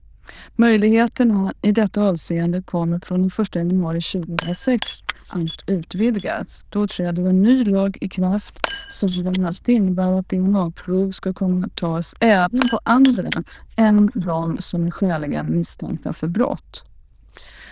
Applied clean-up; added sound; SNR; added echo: neural diffusion model UNIVERSE++.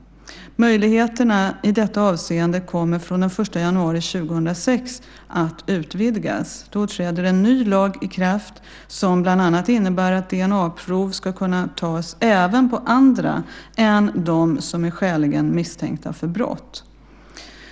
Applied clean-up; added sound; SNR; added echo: none; none; none; none.